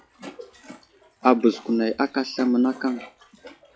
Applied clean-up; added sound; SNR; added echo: classical method log-MMSE.